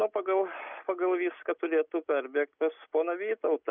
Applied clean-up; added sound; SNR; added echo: none; none; none; none.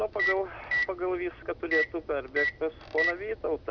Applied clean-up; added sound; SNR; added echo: none; Microwave oven; 1 dB; none.